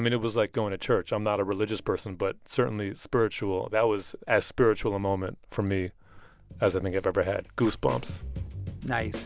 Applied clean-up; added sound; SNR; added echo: none; none; none; none.